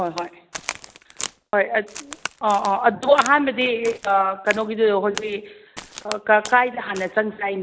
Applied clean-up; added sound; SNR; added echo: none; Crack; 15 dB; none.